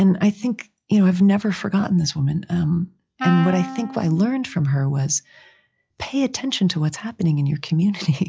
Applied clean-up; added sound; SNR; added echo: classical method log-MMSE.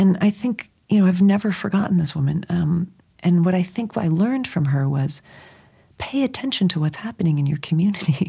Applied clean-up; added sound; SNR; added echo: none; none; none; none.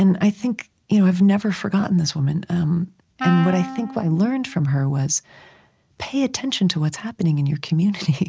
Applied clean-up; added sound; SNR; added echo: neural mask model RNNoise.